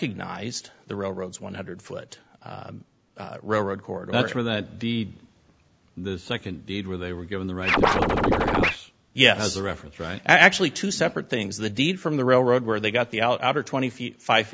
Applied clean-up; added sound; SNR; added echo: none; Scratching (performance technique); -4 dB; none.